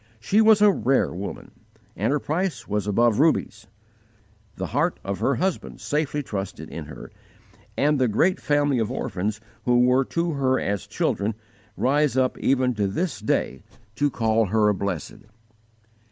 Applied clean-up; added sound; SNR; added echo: none; none; none; none.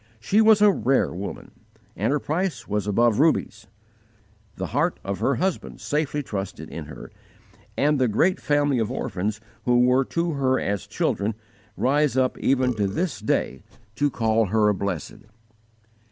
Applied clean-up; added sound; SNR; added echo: none; Burping, eructation; 18 dB; none.